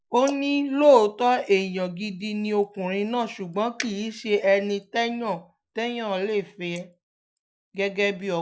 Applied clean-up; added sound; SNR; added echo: neural mask model Resemble Enhance denoiser.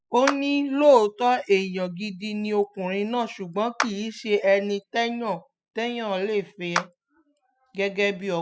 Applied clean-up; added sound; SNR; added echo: classical method spectral subtraction.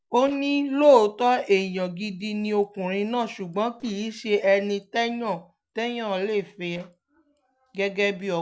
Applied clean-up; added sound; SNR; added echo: neural separator model SepFormer DNS4.